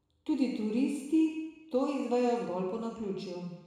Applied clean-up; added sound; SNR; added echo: none; none; none; reverberation time 1.0 s.